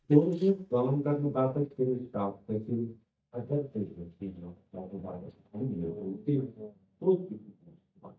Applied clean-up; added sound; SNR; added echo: neural mask model DeepFilterNet 3.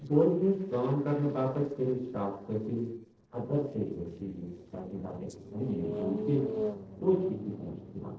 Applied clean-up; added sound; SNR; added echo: neural separator model SepFormer DNS4.